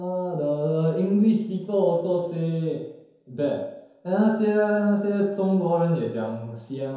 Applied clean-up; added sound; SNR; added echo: none; none; none; reverberation time 0.9 s.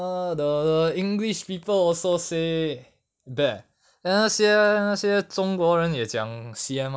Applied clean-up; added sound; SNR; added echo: none; none; none; none.